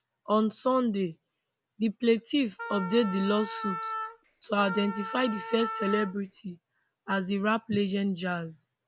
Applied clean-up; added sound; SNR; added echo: none; Wind instrument, woodwind instrument; 7 dB; none.